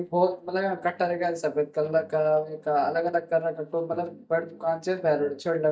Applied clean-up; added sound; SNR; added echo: neural mask model DeepFilterNet 3.